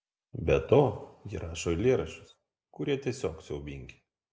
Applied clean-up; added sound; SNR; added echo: none; none; none; none.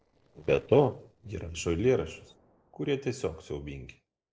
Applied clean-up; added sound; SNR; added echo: neural separator model SepFormer DNS4.